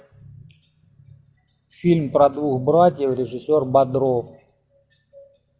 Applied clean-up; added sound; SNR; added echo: none; none; none; none.